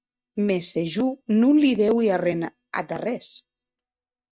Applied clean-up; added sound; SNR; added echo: neural mask model DeepFilterNet 3.